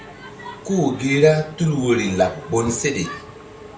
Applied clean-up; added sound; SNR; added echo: none; Engine / Mechanisms; 18 dB; none.